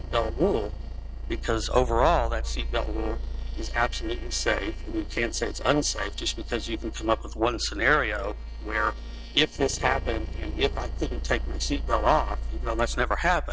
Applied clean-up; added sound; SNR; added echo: neural separator model SepFormer DNS4.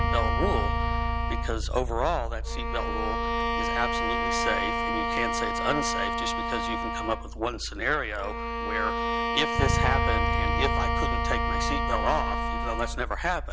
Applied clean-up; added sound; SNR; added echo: none; Bowed string instrument + Bass guitar; -5 dB; none.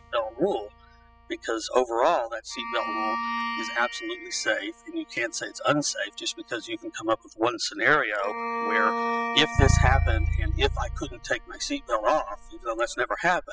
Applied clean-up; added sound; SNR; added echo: classical method spectral subtraction.